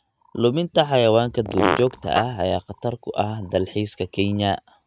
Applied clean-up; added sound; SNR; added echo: neural mask model RNNoise.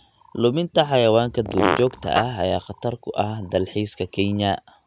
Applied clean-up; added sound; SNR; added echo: none; Fart; 4 dB; none.